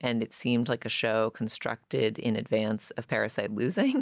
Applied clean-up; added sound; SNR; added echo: none; none; none; none.